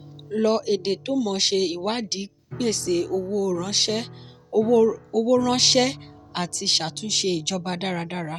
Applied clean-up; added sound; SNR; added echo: none; Piano; 19 dB; none.